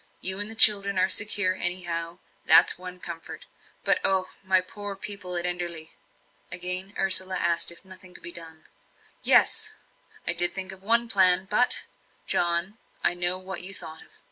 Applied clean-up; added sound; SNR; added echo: none; none; none; none.